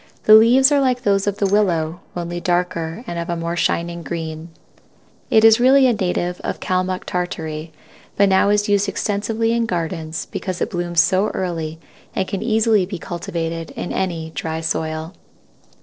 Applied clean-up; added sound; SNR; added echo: neural separator model SepFormer DNS4.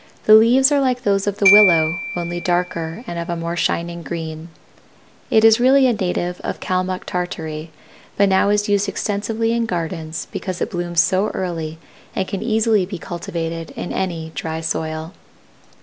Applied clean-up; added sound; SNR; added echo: none; Glockenspiel; 4 dB; none.